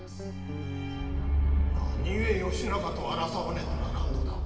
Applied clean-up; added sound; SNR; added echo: none; Guitar; 14 dB; reverberation time 2.6 s.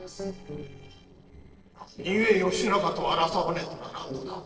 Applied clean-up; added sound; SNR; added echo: neural separator model SepFormer DNS4.